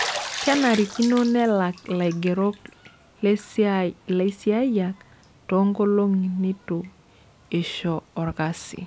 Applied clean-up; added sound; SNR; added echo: none; Bathtub (filling or washing); 14 dB; none.